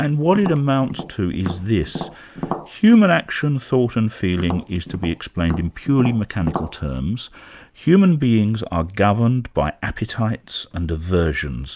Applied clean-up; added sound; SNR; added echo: none; Tap; 11 dB; none.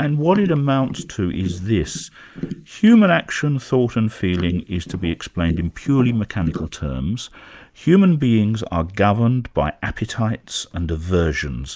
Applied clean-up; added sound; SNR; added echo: neural mask model Resemble Enhance denoiser.